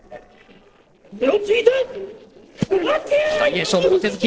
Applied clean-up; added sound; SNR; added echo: neural separator model SepFormer DNS4.